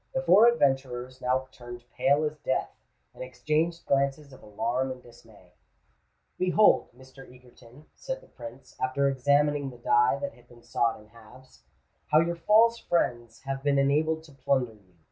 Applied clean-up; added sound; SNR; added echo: none; none; none; none.